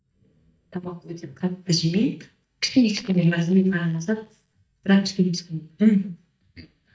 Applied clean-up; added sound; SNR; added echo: neural mask model DeepFilterNet 3.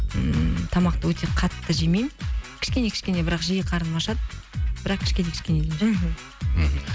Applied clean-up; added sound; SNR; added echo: none; none; none; none.